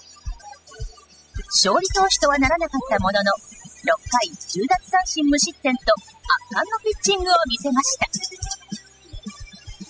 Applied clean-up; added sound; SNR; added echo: classical method spectral subtraction.